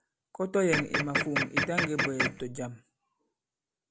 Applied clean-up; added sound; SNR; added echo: none; Printer; -3 dB; none.